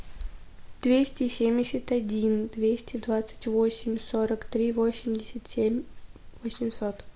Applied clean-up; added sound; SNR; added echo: none; none; none; none.